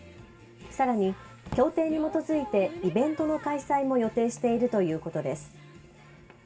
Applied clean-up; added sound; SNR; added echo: none; Drawer open or close; 16 dB; reverberation time 0.2 s.